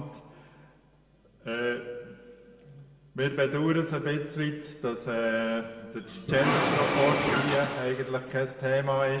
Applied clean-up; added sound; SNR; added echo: none; Engine / Mechanisms; 0 dB; reverberation time 1.8 s.